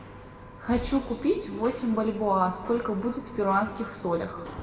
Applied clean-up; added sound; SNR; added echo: none; Walk, footsteps; 18 dB; reverberation time 1.6 s.